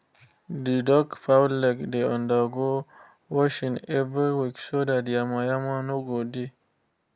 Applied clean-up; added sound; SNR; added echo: none; none; none; none.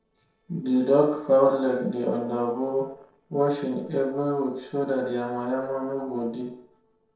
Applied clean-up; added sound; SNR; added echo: neural separator model SepFormer DNS4.